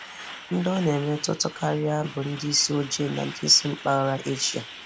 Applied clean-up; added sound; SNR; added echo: none; Truck; 15 dB; none.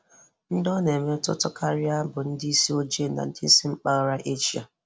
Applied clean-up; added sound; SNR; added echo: none; none; none; none.